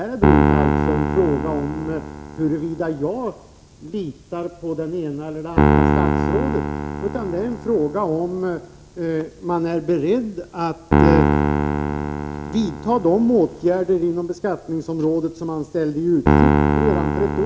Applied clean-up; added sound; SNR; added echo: none; Piano; -1 dB; none.